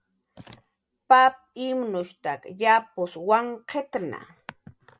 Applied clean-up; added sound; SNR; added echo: none; none; none; none.